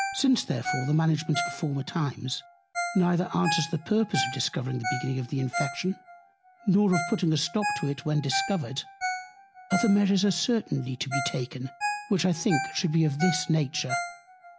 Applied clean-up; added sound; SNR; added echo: none; Ringtone; 7 dB; none.